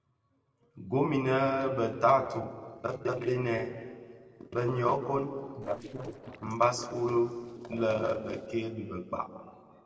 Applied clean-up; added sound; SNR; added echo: neural separator model SepFormer DNS4.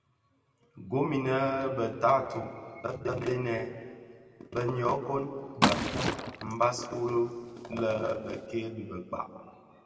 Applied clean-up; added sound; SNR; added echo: none; Liquid; 2 dB; reverberation time 2.1 s.